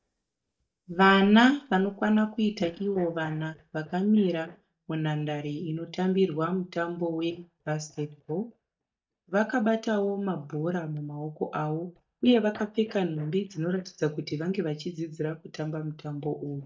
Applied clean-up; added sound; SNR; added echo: neural mask model DeepFilterNet 3.